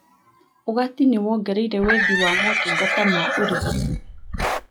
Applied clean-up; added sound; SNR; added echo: classical method log-MMSE.